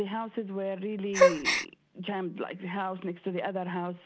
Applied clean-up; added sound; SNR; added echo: none; Gasp; -4 dB; none.